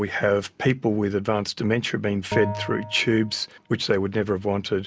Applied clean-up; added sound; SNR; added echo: none; Bell; 11 dB; none.